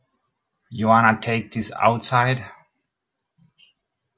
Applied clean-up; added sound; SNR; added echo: none; none; none; none.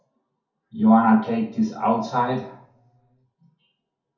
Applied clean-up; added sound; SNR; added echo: none; none; none; reverberation time 0.5 s.